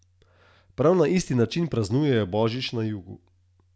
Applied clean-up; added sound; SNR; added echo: none; none; none; none.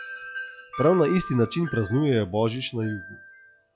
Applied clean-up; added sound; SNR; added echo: classical method log-MMSE.